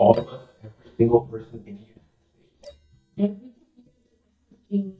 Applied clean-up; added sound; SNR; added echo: neural mask model DeepFilterNet 3.